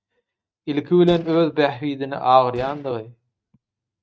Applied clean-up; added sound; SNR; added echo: neural mask model RNNoise.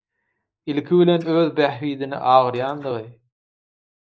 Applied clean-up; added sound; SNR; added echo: neural mask model Resemble Enhance denoiser.